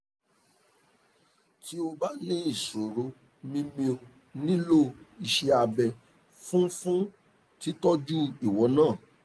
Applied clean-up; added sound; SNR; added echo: none; none; none; none.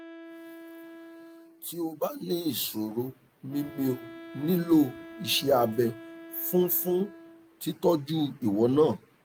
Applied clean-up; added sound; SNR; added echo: none; Wind instrument, woodwind instrument; 18 dB; none.